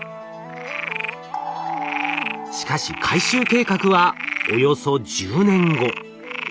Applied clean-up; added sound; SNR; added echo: none; Frog; 8 dB; none.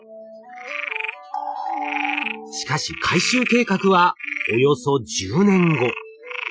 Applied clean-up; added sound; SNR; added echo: classical method Wiener filter.